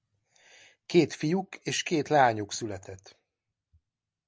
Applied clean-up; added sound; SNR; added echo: none; none; none; none.